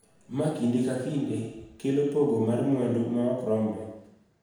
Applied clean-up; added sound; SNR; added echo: none; none; none; reverberation time 0.9 s.